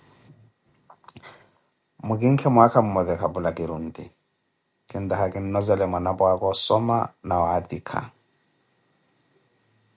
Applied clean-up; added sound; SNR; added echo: none; none; none; none.